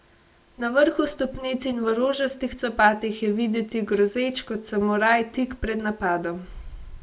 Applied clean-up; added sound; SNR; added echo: none; none; none; none.